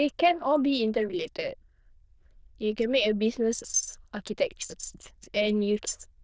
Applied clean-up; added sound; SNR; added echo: neural diffusion model UNIVERSE++.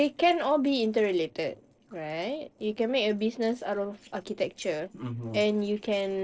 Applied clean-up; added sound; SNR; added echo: neural separator model SepFormer DNS4.